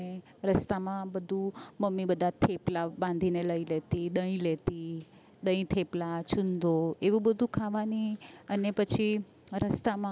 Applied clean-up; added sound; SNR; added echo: none; none; none; none.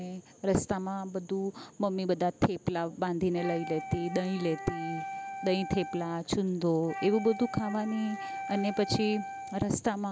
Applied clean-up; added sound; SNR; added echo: none; Wind instrument, woodwind instrument; 10 dB; none.